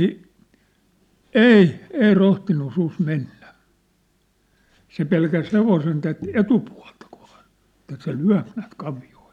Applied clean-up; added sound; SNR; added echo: none; none; none; none.